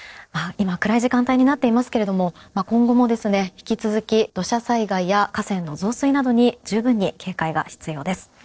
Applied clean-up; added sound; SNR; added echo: neural separator model SepFormer DNS4.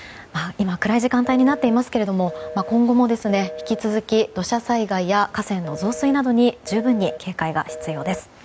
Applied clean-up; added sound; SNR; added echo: none; Telephone; 14 dB; none.